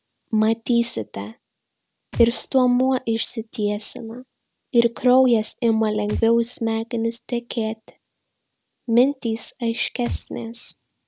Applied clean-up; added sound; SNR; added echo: none; Thump, thud; 17 dB; none.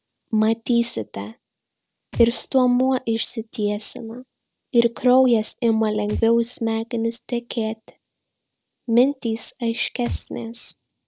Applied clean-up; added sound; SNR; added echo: neural separator model SepFormer DNS4.